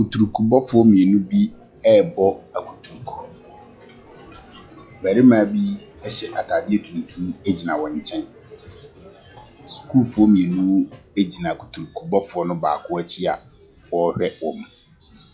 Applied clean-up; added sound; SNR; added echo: classical method log-MMSE.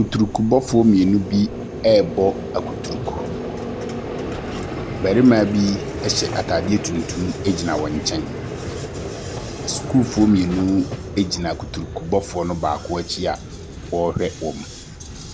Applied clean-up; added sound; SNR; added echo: none; Vehicle; 8 dB; none.